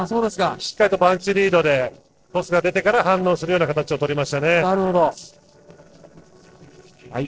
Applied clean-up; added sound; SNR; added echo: neural separator model SepFormer DNS4.